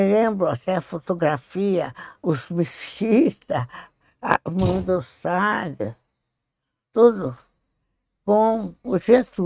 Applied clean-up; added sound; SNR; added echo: neural mask model RNNoise.